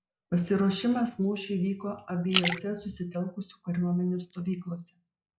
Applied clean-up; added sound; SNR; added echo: classical method log-MMSE.